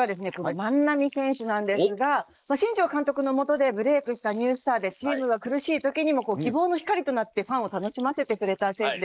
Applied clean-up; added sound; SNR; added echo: neural mask model Resemble Enhance denoiser.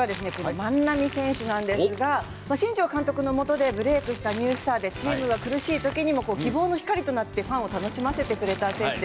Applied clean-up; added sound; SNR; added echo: none; Crumpling, crinkling; 16 dB; none.